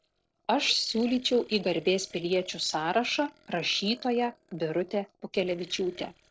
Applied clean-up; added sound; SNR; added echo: neural separator model SepFormer DNS4.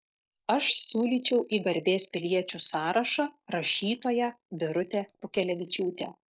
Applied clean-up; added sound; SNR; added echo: neural mask model Resemble Enhance denoiser.